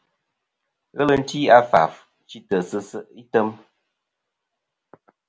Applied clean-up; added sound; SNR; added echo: none; none; none; none.